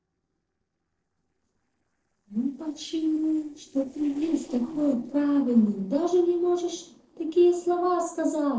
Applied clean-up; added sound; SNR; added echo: neural separator model SepFormer DNS4.